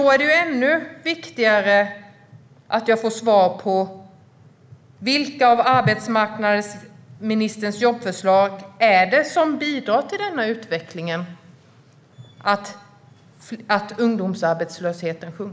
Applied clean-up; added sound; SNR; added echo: none; none; none; none.